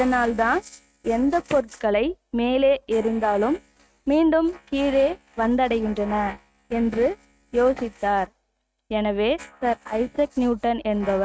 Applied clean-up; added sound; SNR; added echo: neural mask model RNNoise.